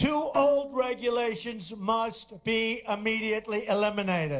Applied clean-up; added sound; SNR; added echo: neural separator model SepFormer DNS4.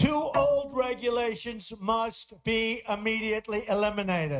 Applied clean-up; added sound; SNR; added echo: neural mask model RNNoise.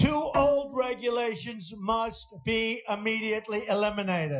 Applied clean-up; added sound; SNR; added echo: classical method Wiener filter.